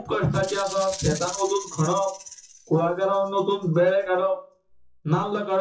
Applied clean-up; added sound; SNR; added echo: classical method WPE with log-MMSE.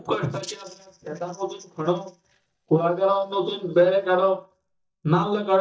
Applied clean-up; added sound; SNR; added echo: neural mask model DeepFilterNet 3.